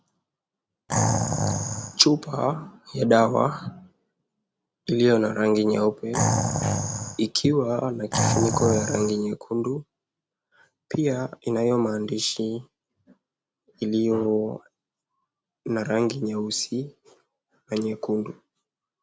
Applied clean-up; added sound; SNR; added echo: none; Animal; 0 dB; none.